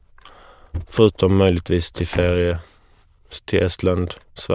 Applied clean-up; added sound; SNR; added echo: neural diffusion model UNIVERSE++.